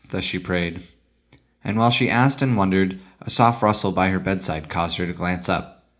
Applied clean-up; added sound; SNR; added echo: none; none; none; reverberation time 0.4 s.